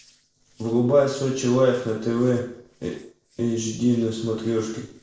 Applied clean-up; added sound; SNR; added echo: neural separator model SepFormer DNS4.